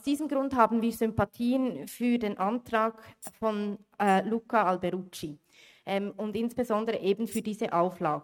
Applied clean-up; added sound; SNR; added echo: neural mask model RNNoise.